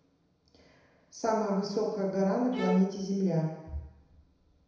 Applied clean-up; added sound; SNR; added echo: none; Bowed string instrument; 7 dB; reverberation time 1.0 s.